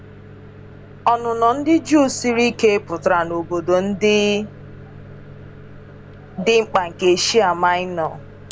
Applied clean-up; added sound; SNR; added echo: none; Microwave oven; 18 dB; none.